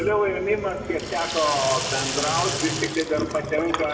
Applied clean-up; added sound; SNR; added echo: none; Sink (filling or washing); 5 dB; reverberation time 1.4 s.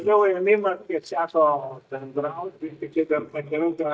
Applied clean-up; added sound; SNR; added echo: neural mask model DeepFilterNet 3.